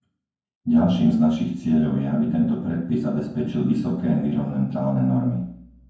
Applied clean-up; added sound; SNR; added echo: none; none; none; reverberation time 0.9 s.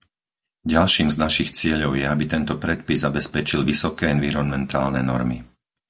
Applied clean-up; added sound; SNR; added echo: none; none; none; none.